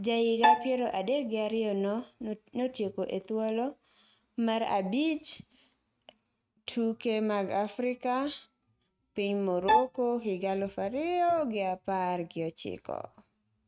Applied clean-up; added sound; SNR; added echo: neural mask model RNNoise.